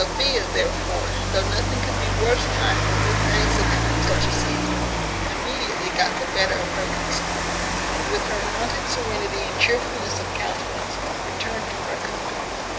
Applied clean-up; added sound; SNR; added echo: none; Rain; -4 dB; none.